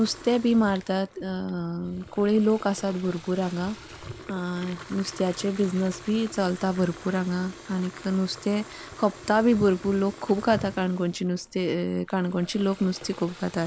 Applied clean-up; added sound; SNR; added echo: none; Fill (with liquid) / Water tap, faucet; 18 dB; none.